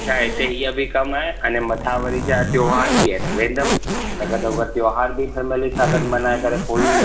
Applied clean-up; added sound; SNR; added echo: none; Zipper (clothing); 2 dB; reverberation time 2.6 s.